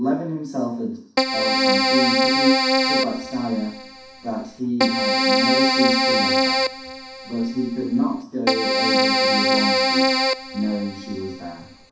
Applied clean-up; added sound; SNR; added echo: none; Keyboard (musical); -5 dB; reverberation time 0.6 s.